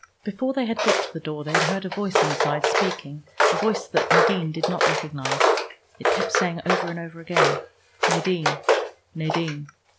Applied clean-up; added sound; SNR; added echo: none; Walk, footsteps; -5 dB; none.